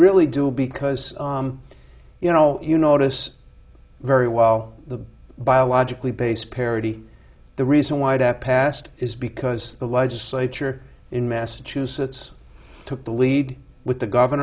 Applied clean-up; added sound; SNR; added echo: none; none; none; none.